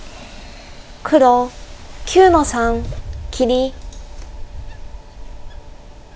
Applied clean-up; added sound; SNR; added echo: none; Wind; 11 dB; none.